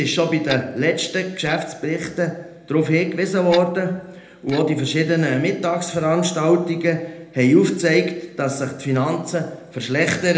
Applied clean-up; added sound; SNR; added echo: none; Clock; 16 dB; reverberation time 0.8 s.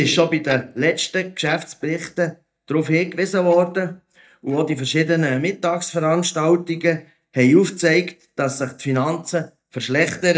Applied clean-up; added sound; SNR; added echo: neural mask model DeepFilterNet 3.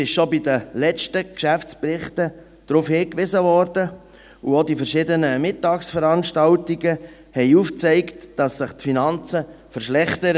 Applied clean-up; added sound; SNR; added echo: none; none; none; none.